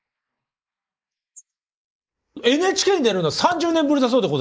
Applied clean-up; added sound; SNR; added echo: neural mask model Resemble Enhance denoiser.